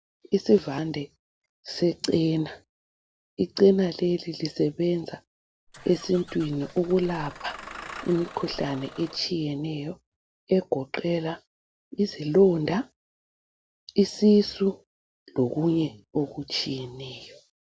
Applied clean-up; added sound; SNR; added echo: none; Engine starting / Bus; 16 dB; none.